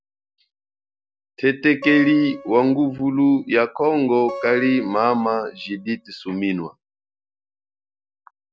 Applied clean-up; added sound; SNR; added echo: none; Acoustic guitar; 16 dB; none.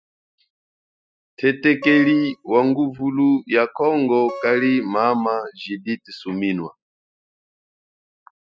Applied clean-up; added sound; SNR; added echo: classical method spectral subtraction.